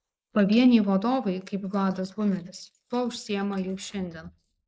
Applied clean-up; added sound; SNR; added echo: neural mask model Resemble Enhance denoiser.